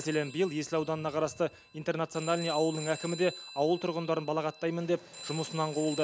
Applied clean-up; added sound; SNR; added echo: none; Telephone; 15 dB; none.